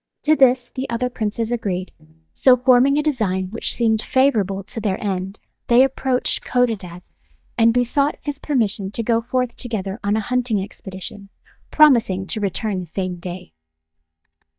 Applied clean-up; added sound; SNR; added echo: neural mask model DeepFilterNet 3.